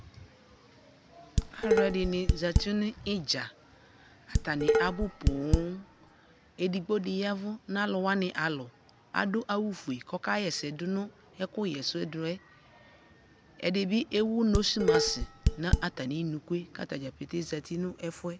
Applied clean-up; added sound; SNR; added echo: none; Dishes, pots, and pans; -4 dB; none.